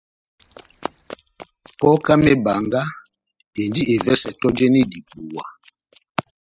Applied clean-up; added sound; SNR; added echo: classical method spectral subtraction.